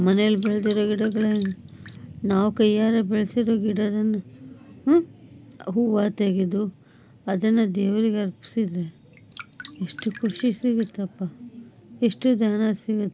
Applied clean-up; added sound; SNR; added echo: none; Drip; 20 dB; none.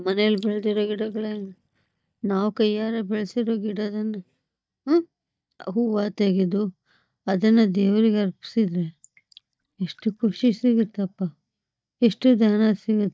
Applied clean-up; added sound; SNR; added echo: neural mask model DeepFilterNet 3.